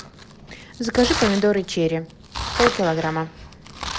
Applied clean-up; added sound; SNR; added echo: none; Domestic sounds, home sounds; 7 dB; none.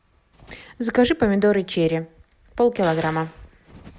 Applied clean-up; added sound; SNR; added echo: none; none; none; none.